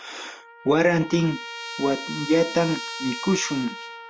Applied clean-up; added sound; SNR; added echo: none; Trumpet; 11 dB; none.